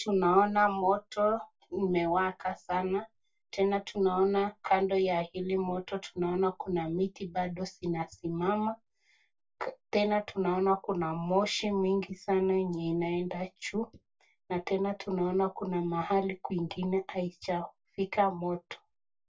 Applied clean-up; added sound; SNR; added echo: none; none; none; reverberation time 0.1 s.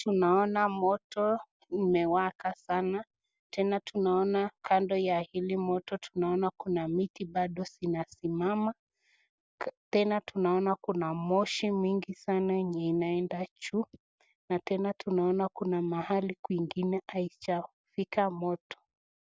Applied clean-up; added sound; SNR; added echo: none; none; none; none.